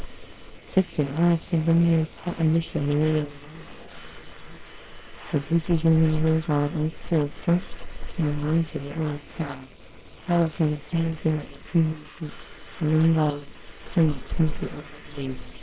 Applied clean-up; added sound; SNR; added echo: neural separator model SepFormer WHAMR!.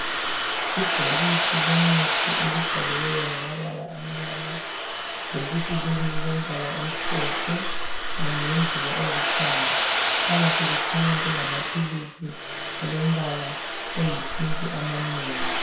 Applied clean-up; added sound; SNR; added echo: none; Domestic sounds, home sounds; -3 dB; reverberation time 0.6 s.